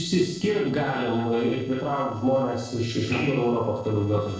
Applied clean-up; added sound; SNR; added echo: neural separator model SepFormer DNS4.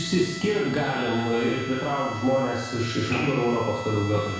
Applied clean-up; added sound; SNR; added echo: none; Bowed string instrument; 13 dB; reverberation time 1.1 s.